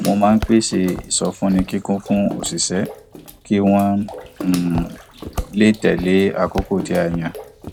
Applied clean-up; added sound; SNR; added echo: none; Bathtub (filling or washing) / Water / Splash, splatter + Walk, footsteps; 13 dB; none.